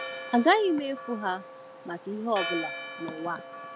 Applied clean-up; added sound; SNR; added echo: none; Church bell; 10 dB; none.